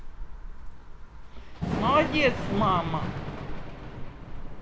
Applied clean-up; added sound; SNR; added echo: none; Thunder / Rain; 2 dB; none.